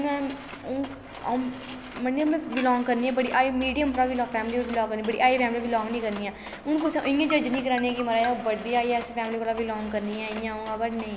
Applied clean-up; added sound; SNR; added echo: none; Marimba, xylophone + Mechanisms; 15 dB; none.